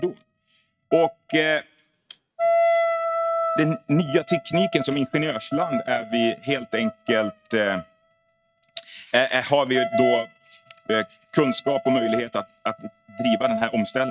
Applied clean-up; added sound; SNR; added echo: neural mask model RNNoise.